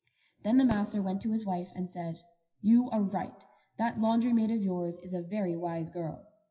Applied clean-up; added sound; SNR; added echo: classical method WPE with log-MMSE.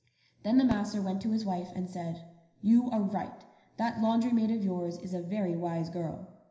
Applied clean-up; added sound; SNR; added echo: none; Fireworks; 19 dB; reverberation time 0.9 s.